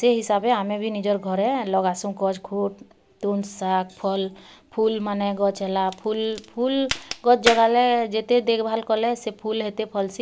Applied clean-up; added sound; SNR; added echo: none; Crack; 10 dB; none.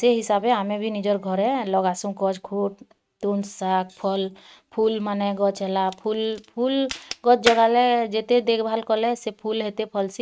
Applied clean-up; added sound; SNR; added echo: neural mask model RNNoise.